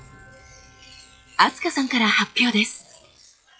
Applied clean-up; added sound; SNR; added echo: classical method log-MMSE.